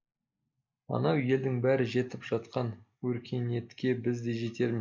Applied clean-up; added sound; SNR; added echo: neural mask model Resemble Enhance denoiser.